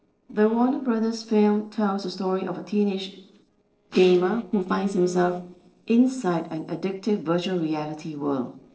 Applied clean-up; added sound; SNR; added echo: neural separator model SepFormer DNS4.